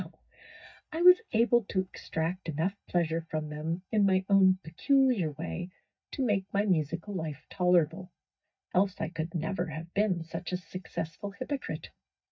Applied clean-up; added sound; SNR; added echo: neural mask model DeepFilterNet 3.